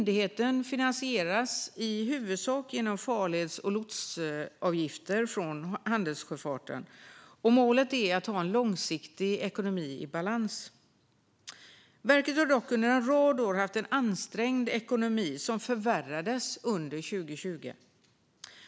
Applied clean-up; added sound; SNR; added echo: none; none; none; none.